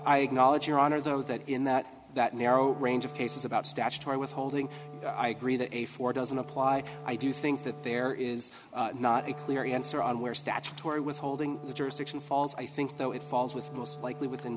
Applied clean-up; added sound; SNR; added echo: none; Wind instrument, woodwind instrument; 15 dB; none.